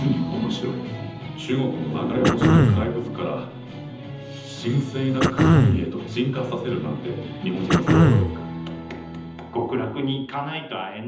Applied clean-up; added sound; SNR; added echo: none; Cough; -5 dB; reverberation time 0.8 s.